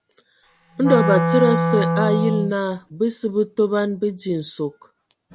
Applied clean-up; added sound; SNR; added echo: none; Wind instrument, woodwind instrument; -1 dB; none.